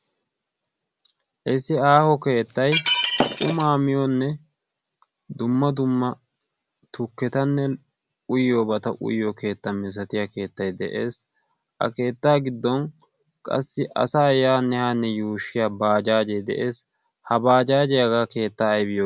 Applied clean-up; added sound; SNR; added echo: none; Shatter; 2 dB; none.